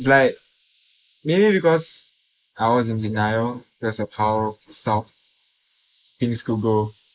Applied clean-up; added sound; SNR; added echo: neural mask model Resemble Enhance denoiser.